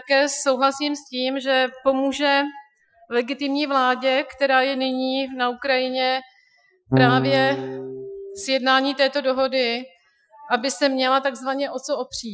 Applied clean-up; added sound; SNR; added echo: classical method Wiener filter.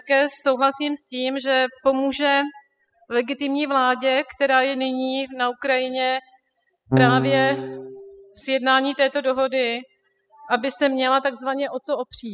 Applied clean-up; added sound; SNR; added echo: classical method spectral subtraction.